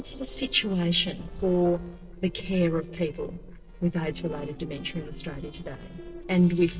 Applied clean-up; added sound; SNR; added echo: neural separator model SepFormer DNS4.